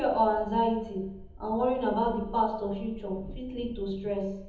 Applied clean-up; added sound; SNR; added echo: none; Train; 16 dB; reverberation time 1.0 s.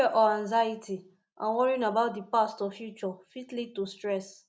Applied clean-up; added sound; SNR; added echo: none; none; none; none.